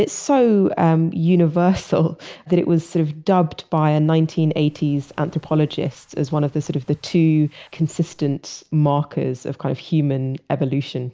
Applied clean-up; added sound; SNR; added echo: neural mask model Resemble Enhance denoiser.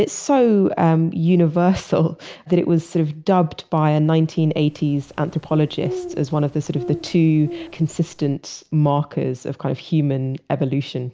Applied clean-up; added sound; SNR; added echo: none; Bird; 15 dB; none.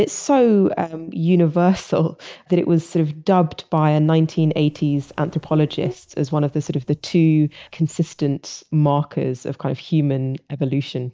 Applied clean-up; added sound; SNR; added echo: neural mask model DeepFilterNet 3.